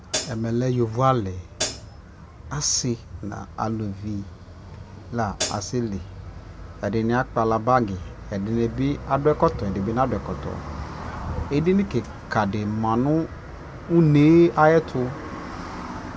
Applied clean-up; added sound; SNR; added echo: none; Hi-hat; 6 dB; none.